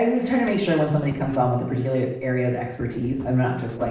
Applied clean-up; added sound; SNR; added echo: neural separator model SepFormer DNS4.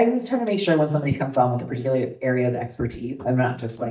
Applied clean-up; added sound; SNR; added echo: neural mask model DeepFilterNet 3.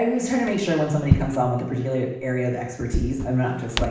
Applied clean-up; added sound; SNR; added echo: none; Drawer open or close; 5 dB; reverberation time 0.9 s.